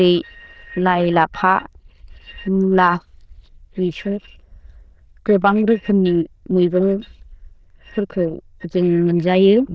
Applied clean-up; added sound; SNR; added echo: neural diffusion model UNIVERSE++.